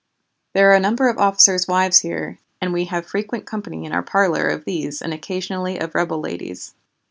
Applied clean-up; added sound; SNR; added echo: none; none; none; none.